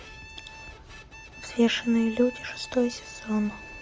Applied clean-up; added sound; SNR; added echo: none; Bowed string instrument; 16 dB; none.